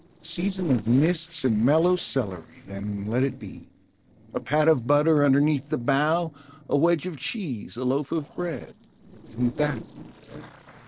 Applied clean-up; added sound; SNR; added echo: neural separator model SepFormer DNS4.